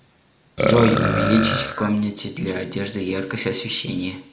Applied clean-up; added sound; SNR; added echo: none; Burping, eructation; 3 dB; none.